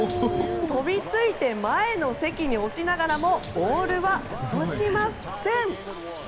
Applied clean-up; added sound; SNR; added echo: none; Walk, footsteps; 13 dB; none.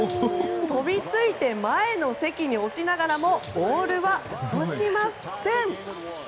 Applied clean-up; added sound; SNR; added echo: none; none; none; none.